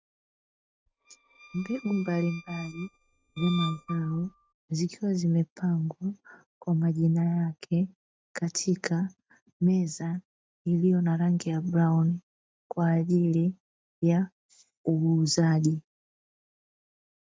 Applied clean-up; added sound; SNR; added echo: neural mask model RNNoise.